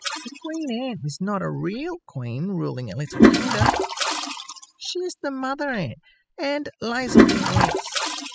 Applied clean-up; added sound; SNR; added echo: classical method spectral subtraction.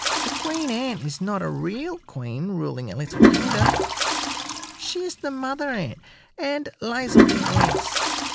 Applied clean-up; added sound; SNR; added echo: none; Toilet flush; -5 dB; none.